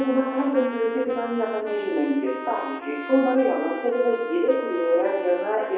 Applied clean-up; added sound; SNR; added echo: none; Trumpet; 12 dB; reverberation time 0.9 s.